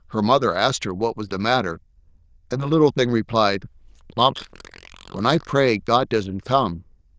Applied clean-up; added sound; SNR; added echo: neural diffusion model UNIVERSE++.